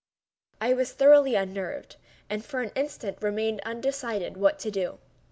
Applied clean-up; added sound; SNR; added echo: none; none; none; none.